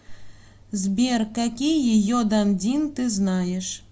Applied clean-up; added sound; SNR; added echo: none; none; none; none.